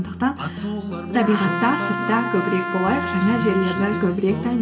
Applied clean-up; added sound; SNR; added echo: none; Trumpet; 6 dB; reverberation time 1.4 s.